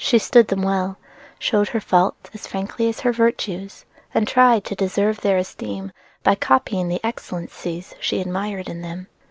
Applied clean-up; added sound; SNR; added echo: none; none; none; none.